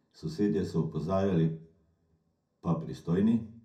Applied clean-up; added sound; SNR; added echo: none; none; none; reverberation time 0.3 s.